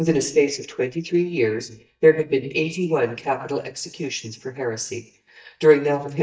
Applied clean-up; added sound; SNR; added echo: neural mask model DeepFilterNet 3.